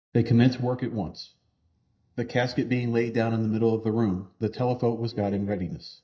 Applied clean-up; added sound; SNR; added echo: neural mask model DeepFilterNet 3.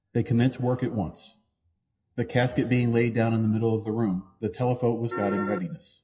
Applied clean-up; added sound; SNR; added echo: classical method WPE with log-MMSE.